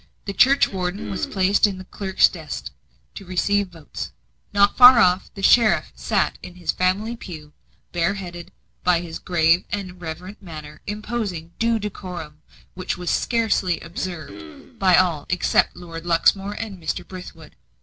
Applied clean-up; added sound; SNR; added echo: none; Cough; 14 dB; none.